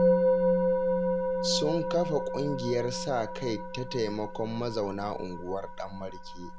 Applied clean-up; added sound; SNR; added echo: none; Musical instrument; -3 dB; none.